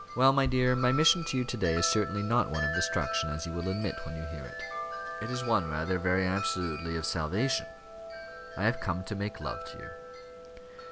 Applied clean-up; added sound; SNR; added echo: none; Wind chime; 8 dB; none.